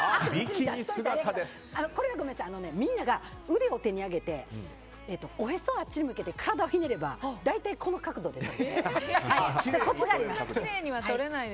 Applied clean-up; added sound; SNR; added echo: none; none; none; none.